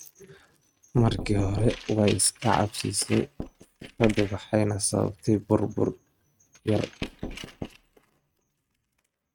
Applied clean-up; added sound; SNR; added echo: neural mask model RNNoise.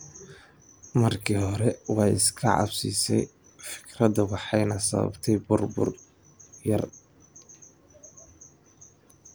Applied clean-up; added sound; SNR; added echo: none; none; none; none.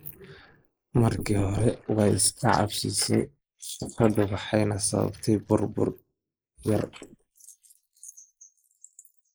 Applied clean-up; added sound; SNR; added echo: neural mask model Resemble Enhance denoiser.